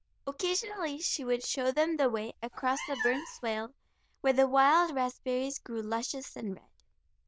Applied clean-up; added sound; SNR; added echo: neural diffusion model UNIVERSE++.